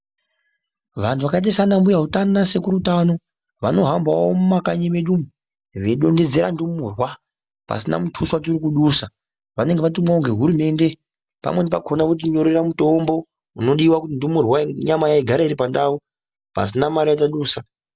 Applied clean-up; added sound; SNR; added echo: none; none; none; none.